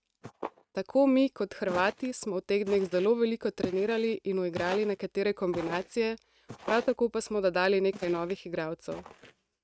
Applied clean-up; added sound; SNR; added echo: neural mask model RNNoise.